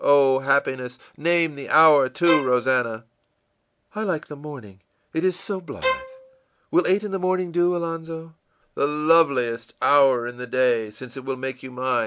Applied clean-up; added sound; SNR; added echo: none; Bowed string instrument; 5 dB; none.